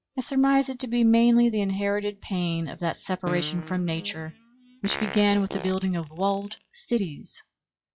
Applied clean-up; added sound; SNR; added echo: classical method log-MMSE.